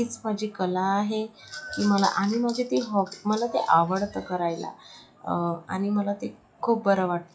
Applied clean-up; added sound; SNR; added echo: classical method log-MMSE.